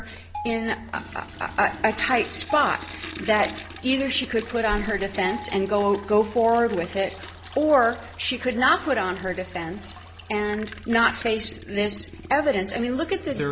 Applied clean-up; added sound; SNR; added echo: none; Toilet flush + Marimba, xylophone; 16 dB; none.